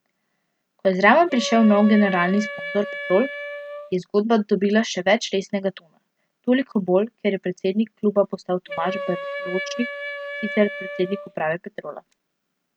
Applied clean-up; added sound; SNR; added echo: none; Wind instrument, woodwind instrument; 10 dB; none.